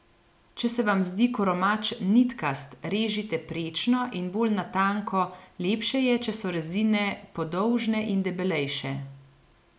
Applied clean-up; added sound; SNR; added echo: none; none; none; none.